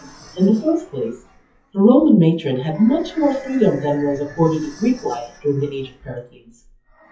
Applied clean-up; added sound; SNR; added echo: classical method WPE with log-MMSE.